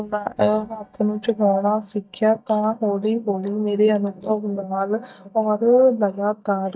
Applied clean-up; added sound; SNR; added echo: neural mask model DeepFilterNet 3.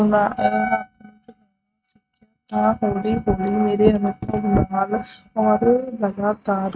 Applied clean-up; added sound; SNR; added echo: neural mask model RNNoise.